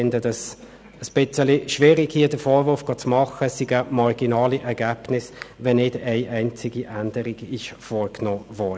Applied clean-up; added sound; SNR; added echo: none; none; none; none.